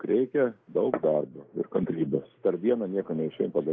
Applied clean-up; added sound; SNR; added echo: neural mask model Resemble Enhance denoiser.